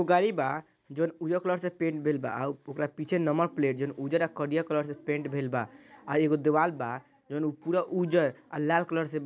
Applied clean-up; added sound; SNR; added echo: none; none; none; none.